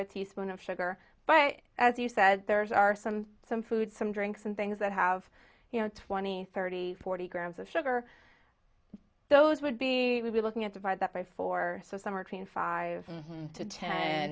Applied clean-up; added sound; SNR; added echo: none; none; none; none.